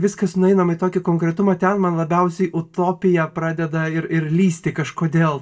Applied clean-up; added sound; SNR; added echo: none; none; none; reverberation time 0.2 s.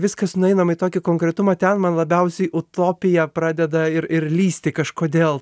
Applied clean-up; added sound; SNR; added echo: none; none; none; none.